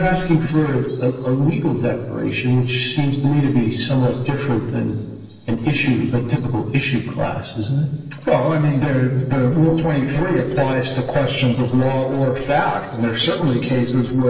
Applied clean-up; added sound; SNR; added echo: neural separator model SepFormer DNS4.